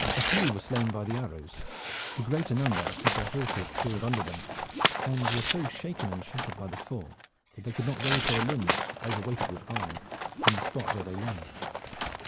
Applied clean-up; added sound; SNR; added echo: none; Tearing + Livestock, farm animals, working animals; -1 dB; none.